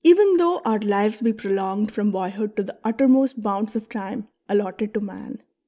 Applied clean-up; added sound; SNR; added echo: neural mask model Resemble Enhance denoiser.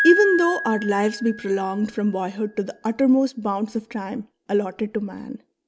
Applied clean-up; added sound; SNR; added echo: none; Piano; 9 dB; none.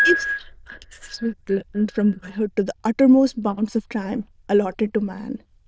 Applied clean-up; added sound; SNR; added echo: neural diffusion model UNIVERSE++.